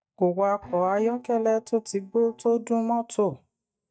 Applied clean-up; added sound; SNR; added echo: neural mask model DeepFilterNet 3.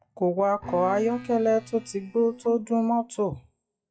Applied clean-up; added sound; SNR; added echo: classical method WPE with log-MMSE.